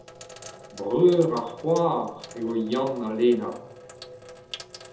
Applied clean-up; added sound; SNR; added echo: none; Sink (filling or washing); 18 dB; reverberation time 0.9 s.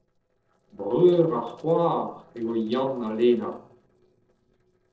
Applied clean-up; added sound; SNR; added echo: neural separator model SepFormer DNS4.